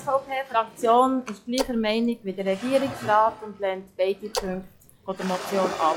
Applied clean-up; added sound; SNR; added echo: classical method log-MMSE.